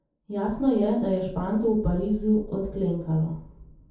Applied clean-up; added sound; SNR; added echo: none; none; none; reverberation time 0.6 s.